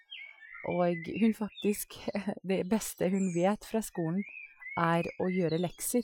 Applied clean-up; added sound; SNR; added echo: classical method Wiener filter.